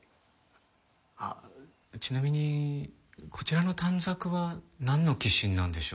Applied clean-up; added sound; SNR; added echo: none; none; none; none.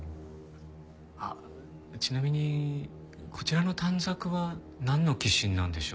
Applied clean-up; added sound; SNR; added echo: none; Musical instrument; 16 dB; none.